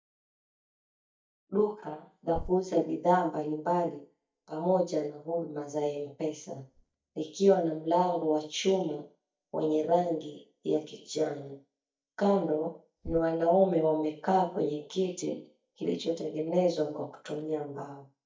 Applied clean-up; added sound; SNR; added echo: neural mask model DeepFilterNet 3.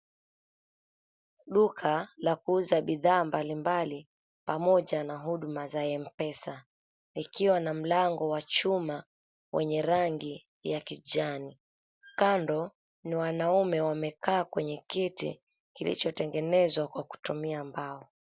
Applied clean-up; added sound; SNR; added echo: none; none; none; none.